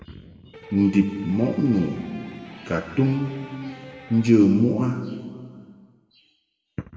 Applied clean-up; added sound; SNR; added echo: none; Electric guitar; 20 dB; reverberation time 1.9 s.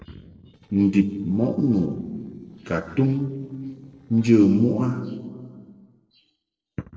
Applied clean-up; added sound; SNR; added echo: neural separator model SepFormer DNS4.